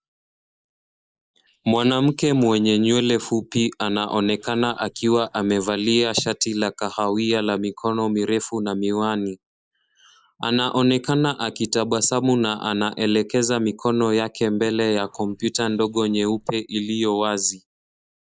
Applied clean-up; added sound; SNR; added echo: neural mask model Resemble Enhance denoiser.